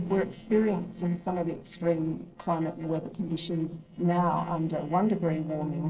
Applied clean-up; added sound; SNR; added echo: neural separator model SepFormer DNS4.